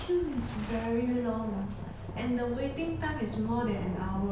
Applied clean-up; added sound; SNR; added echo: none; Thunder; 10 dB; none.